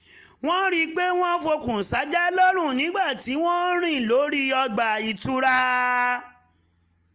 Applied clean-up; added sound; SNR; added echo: none; none; none; none.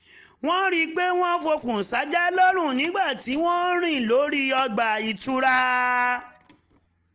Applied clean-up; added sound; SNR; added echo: neural separator model SepFormer DNS4.